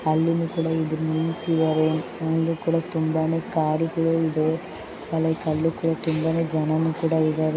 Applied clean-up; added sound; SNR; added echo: none; none; none; none.